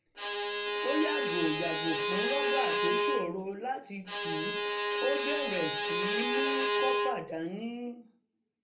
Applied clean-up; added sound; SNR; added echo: none; Bowed string instrument; -5 dB; reverberation time 0.3 s.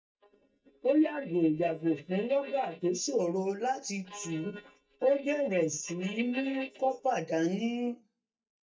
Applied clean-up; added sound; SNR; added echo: neural mask model DeepFilterNet 3.